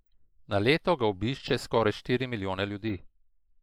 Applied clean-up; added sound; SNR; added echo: neural mask model Resemble Enhance denoiser.